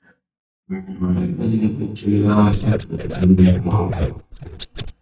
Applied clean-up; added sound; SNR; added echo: neural mask model DeepFilterNet 3.